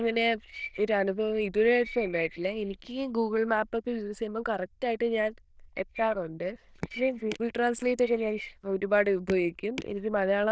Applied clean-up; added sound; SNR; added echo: neural diffusion model UNIVERSE++.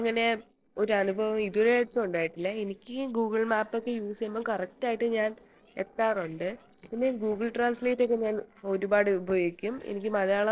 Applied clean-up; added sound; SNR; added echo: neural separator model SepFormer DNS4.